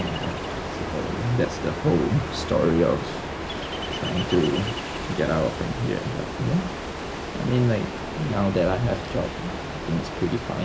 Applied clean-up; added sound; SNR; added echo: none; Ocean; 6 dB; none.